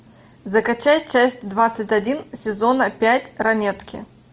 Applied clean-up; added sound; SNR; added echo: none; none; none; none.